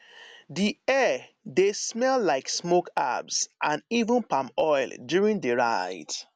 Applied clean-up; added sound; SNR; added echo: none; none; none; none.